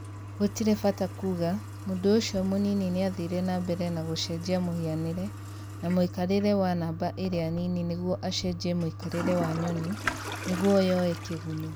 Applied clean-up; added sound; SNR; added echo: none; Toilet flush; 9 dB; none.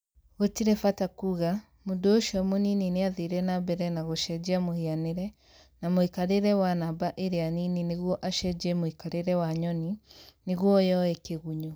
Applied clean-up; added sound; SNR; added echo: none; none; none; none.